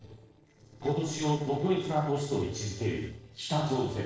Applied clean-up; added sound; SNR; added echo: neural separator model SepFormer DNS4.